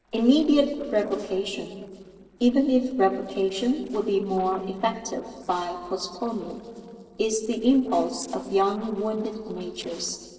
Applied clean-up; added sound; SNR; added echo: neural separator model SepFormer DNS4.